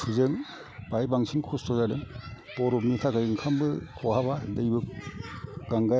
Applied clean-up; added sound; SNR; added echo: none; none; none; none.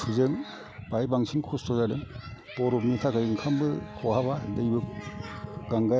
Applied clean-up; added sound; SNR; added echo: none; Wind instrument, woodwind instrument; 18 dB; none.